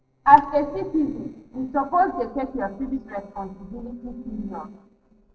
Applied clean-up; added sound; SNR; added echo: neural separator model SepFormer DNS4.